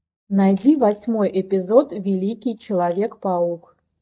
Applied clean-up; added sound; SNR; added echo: neural mask model DeepFilterNet 3.